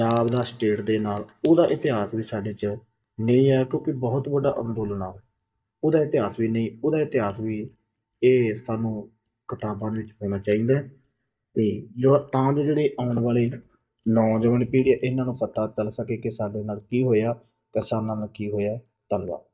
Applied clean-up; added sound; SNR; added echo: neural mask model DeepFilterNet 3.